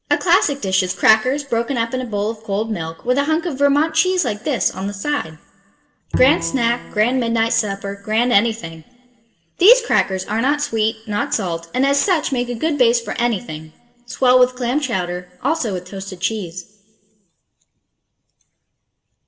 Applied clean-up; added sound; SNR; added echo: none; Bowed string instrument; 11 dB; reverberation time 1.1 s.